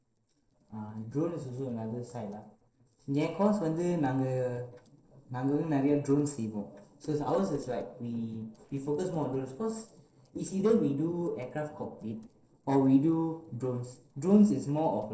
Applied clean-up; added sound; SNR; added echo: neural separator model SepFormer DNS4.